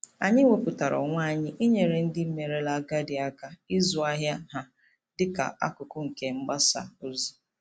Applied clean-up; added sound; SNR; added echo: none; none; none; none.